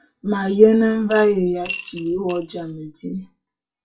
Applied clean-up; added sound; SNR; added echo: classical method WPE with log-MMSE.